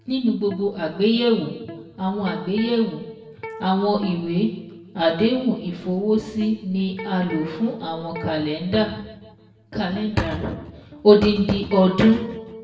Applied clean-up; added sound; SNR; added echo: none; Electric guitar; 17 dB; reverberation time 0.9 s.